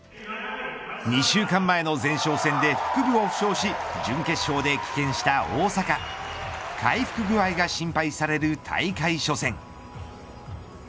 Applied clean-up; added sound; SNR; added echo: none; none; none; none.